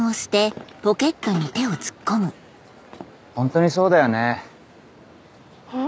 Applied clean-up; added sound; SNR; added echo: none; none; none; none.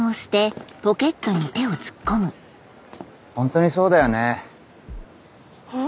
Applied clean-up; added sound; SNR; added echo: none; Bass drum; 16 dB; none.